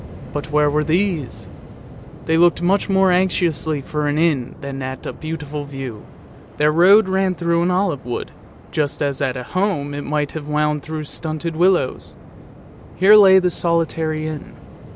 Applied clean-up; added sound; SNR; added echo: none; Waves, surf; 18 dB; none.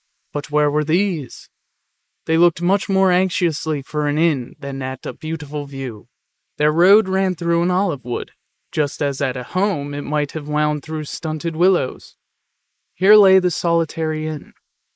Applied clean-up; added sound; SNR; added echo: neural mask model Resemble Enhance denoiser.